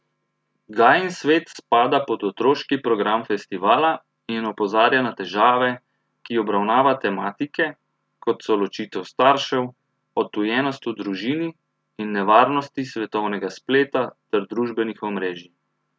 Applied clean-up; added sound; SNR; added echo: none; none; none; none.